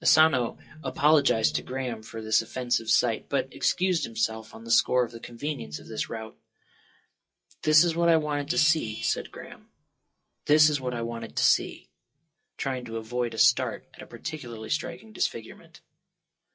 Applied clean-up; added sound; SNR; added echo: classical method WPE with log-MMSE.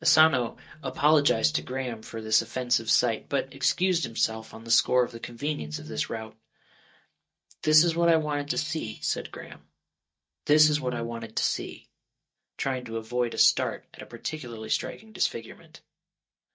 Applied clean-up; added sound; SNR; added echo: neural mask model DeepFilterNet 3.